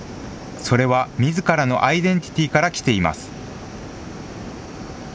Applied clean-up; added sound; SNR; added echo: none; none; none; none.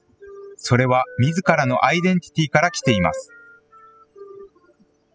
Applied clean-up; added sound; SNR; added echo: classical method spectral subtraction.